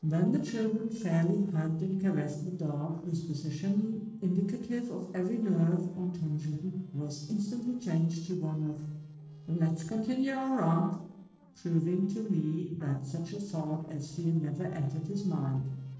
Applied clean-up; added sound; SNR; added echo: neural separator model SepFormer DNS4.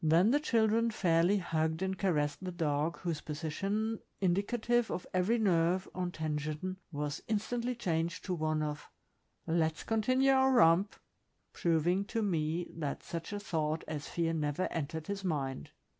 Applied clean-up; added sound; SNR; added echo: none; none; none; none.